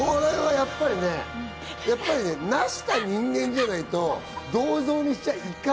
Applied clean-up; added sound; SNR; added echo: none; Wind instrument, woodwind instrument; 19 dB; none.